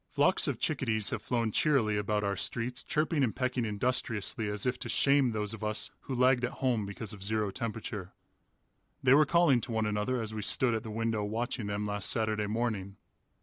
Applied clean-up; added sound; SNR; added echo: none; none; none; none.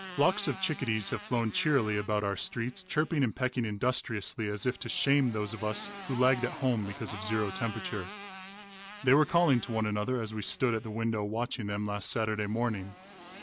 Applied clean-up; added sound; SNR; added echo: none; Motorcycle; 16 dB; none.